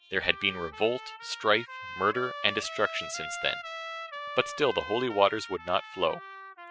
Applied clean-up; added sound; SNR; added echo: classical method spectral subtraction.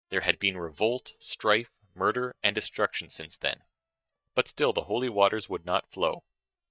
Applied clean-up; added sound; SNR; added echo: neural mask model DeepFilterNet 3.